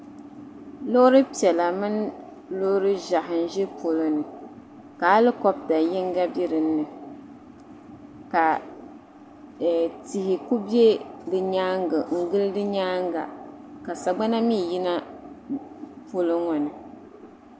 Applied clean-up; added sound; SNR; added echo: none; none; none; none.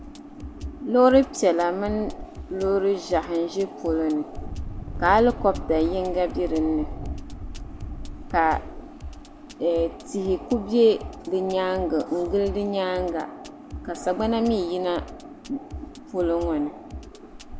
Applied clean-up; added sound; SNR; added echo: none; Drum kit + Engine; 12 dB; none.